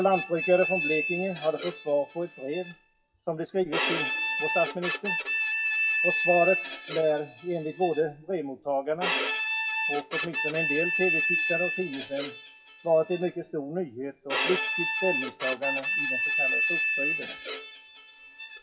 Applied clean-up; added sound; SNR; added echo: classical method WPE with log-MMSE.